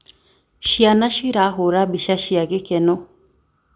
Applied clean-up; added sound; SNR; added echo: none; none; none; none.